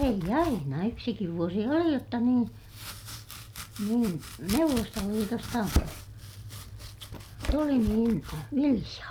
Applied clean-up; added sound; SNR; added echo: none; Domestic sounds, home sounds; 9 dB; none.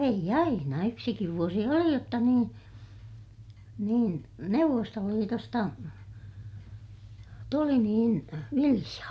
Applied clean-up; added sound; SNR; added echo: none; none; none; none.